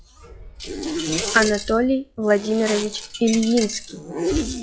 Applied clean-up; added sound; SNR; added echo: classical method log-MMSE.